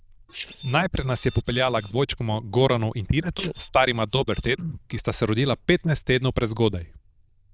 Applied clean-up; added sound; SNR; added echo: neural diffusion model UNIVERSE++.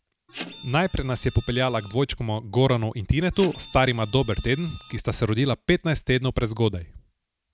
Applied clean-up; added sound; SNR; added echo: none; Printer; 18 dB; none.